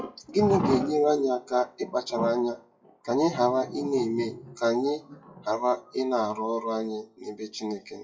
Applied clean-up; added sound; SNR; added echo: classical method WPE with log-MMSE.